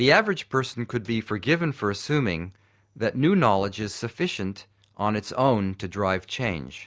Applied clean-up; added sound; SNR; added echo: none; none; none; none.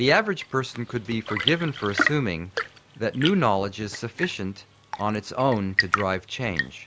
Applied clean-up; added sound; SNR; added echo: none; Tap / Fill (with liquid) / Trickle, dribble / Chirp, tweet / Engine; 5 dB; none.